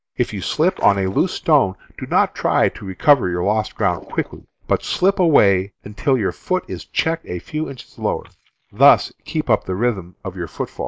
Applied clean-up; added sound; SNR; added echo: neural mask model Resemble Enhance denoiser.